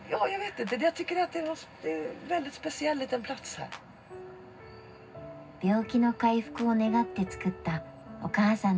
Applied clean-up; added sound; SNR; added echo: none; Clapping; 20 dB; reverberation time 0.4 s.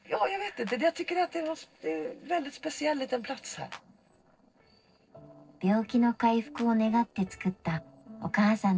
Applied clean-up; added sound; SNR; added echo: neural separator model SepFormer DNS4.